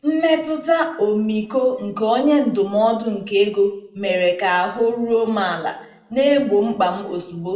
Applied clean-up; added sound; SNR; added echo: none; none; none; reverberation time 0.5 s.